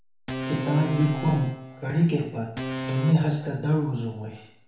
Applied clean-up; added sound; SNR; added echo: none; Organ; 9 dB; reverberation time 0.6 s.